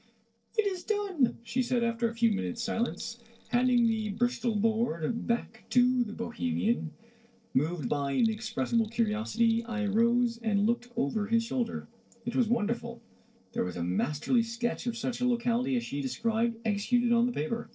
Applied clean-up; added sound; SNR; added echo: neural separator model SepFormer DNS4.